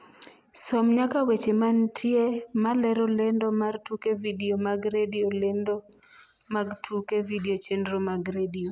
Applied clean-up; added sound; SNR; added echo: none; none; none; none.